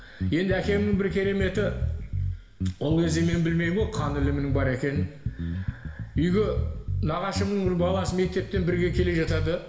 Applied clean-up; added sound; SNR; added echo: none; Bass guitar; 4 dB; reverberation time 1.0 s.